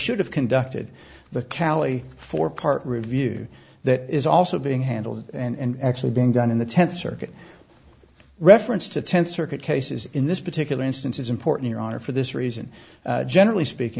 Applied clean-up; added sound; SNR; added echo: none; none; none; none.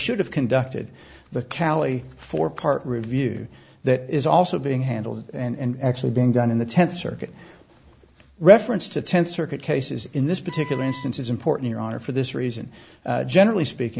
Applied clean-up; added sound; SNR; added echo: none; Wind instrument, woodwind instrument; 18 dB; none.